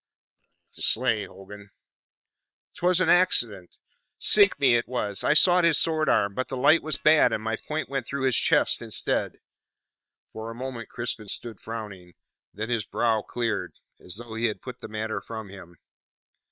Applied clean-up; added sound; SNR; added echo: neural separator model SepFormer WHAM!.